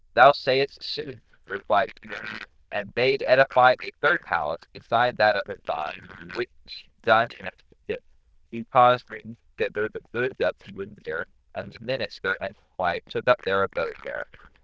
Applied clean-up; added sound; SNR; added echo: neural diffusion model UNIVERSE++.